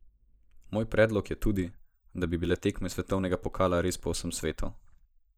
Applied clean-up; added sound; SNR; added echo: neural mask model Resemble Enhance denoiser.